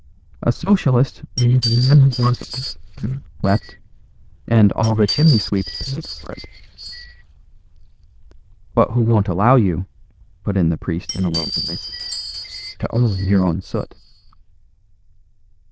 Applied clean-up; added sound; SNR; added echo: neural diffusion model UNIVERSE++.